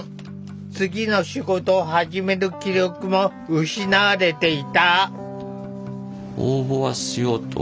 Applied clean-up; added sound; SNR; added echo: none; none; none; none.